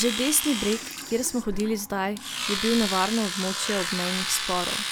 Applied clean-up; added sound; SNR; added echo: none; Domestic sounds, home sounds; 4 dB; none.